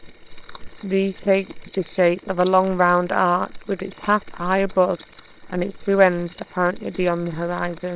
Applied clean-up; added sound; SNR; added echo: neural separator model SepFormer WHAM!.